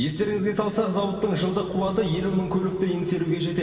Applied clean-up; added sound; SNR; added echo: none; none; none; reverberation time 2.4 s.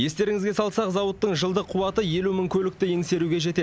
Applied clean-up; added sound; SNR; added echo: none; none; none; none.